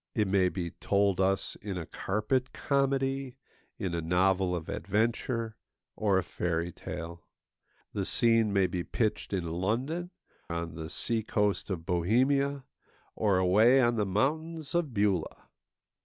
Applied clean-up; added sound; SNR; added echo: none; none; none; none.